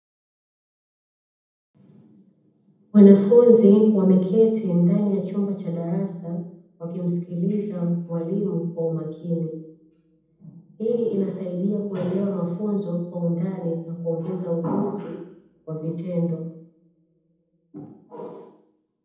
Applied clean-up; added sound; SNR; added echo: none; none; none; reverberation time 0.8 s.